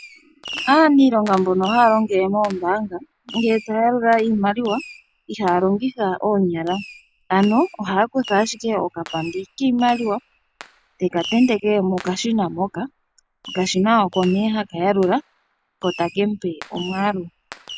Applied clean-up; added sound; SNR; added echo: none; Fireworks; 18 dB; none.